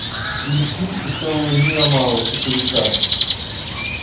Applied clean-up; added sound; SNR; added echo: none; Crow; 1 dB; reverberation time 0.7 s.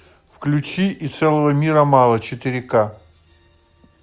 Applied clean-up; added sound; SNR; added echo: none; none; none; none.